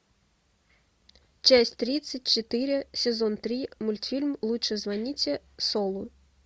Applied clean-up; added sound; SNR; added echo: none; none; none; none.